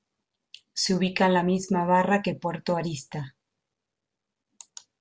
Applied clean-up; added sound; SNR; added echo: none; none; none; none.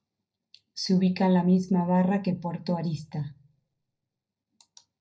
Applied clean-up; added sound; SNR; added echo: none; none; none; reverberation time 0.4 s.